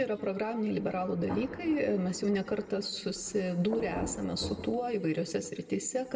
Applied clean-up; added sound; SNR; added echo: none; Thunder; 13 dB; reverberation time 1.2 s.